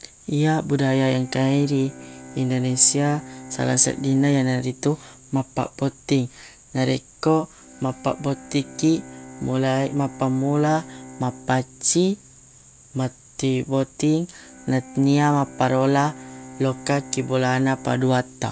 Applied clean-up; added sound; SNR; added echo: none; Bowed string instrument; 20 dB; none.